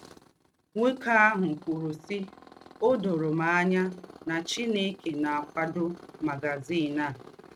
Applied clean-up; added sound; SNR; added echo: neural mask model RNNoise.